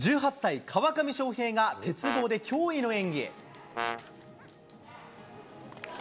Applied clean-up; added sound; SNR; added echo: none; Brass instrument; 6 dB; none.